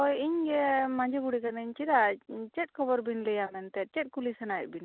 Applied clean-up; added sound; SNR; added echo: none; none; none; none.